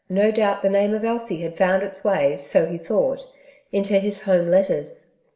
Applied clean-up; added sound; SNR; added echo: none; none; none; reverberation time 0.6 s.